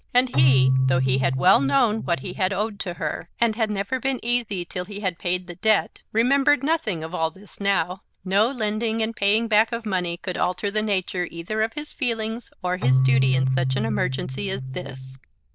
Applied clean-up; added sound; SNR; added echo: neural diffusion model UNIVERSE++.